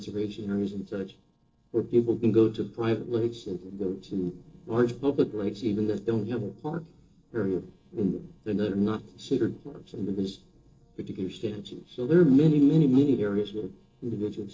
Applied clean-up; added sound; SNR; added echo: neural separator model SepFormer DNS4.